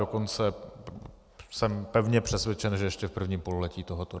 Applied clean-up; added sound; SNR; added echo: none; none; none; none.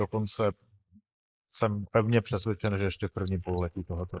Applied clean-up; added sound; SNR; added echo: neural mask model Resemble Enhance denoiser.